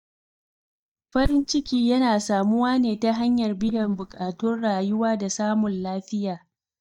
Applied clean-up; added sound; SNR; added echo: neural mask model DeepFilterNet 3.